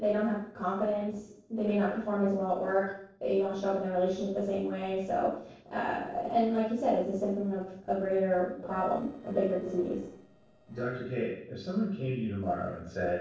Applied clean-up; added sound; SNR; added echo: neural separator model SepFormer DNS4.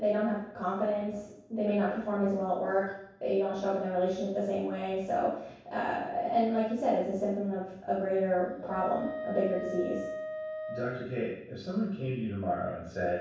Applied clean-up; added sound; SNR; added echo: none; Wind instrument, woodwind instrument; 8 dB; reverberation time 0.7 s.